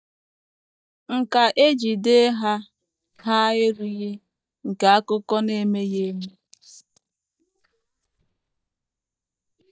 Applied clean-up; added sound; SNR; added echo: neural mask model DeepFilterNet 3.